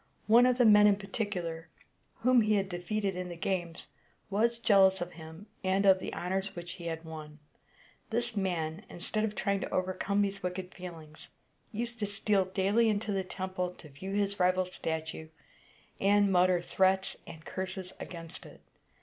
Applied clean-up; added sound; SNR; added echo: none; none; none; none.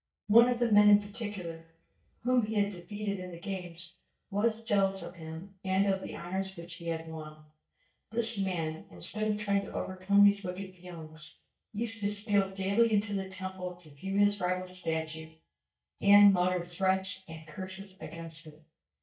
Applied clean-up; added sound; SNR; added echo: neural mask model DeepFilterNet 3.